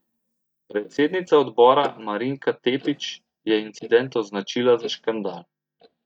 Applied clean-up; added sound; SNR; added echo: neural mask model DeepFilterNet 3.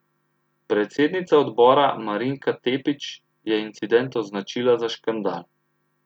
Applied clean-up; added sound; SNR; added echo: none; none; none; none.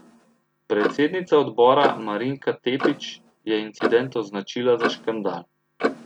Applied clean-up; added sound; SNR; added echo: none; Clock; 7 dB; none.